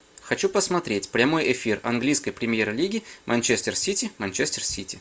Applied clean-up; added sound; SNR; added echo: none; none; none; none.